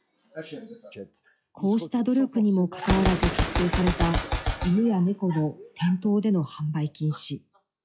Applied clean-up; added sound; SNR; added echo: classical method log-MMSE.